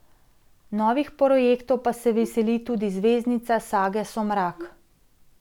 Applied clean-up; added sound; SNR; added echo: none; Wind instrument, woodwind instrument; 18 dB; none.